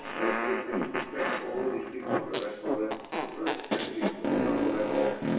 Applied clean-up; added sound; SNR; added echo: none; Fart; -3 dB; reverberation time 0.6 s.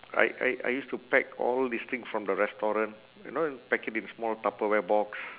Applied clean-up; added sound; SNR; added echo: none; none; none; none.